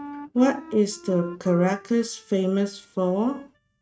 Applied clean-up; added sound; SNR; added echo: neural mask model RNNoise.